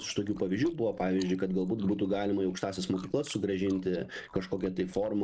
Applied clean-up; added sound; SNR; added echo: neural mask model RNNoise.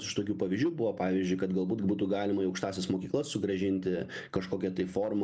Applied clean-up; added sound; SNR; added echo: none; none; none; none.